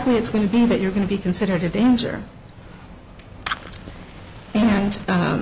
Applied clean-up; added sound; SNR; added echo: none; Fire; 18 dB; none.